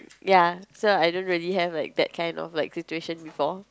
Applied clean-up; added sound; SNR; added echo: none; none; none; none.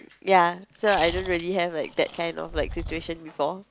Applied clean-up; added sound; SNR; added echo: none; Chewing, mastication; 11 dB; none.